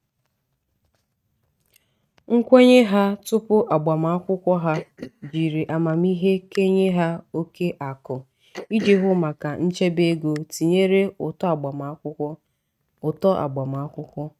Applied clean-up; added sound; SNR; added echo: neural mask model RNNoise.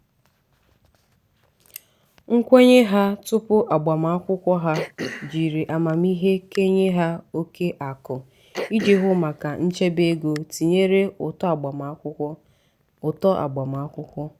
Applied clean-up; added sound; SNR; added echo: none; Cough; 15 dB; none.